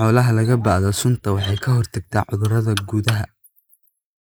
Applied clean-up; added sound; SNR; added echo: neural mask model Resemble Enhance denoiser.